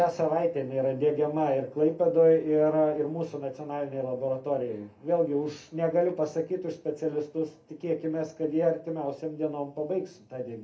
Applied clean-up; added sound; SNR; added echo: none; none; none; reverberation time 0.3 s.